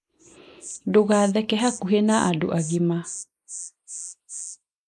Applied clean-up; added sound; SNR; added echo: neural mask model Resemble Enhance denoiser.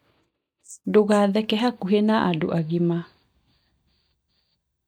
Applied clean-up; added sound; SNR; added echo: neural mask model DeepFilterNet 3.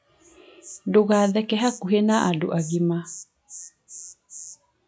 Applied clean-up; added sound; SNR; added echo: classical method log-MMSE.